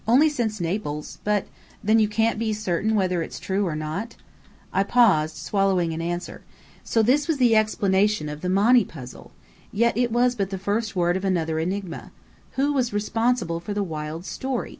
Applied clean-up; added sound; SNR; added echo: none; none; none; none.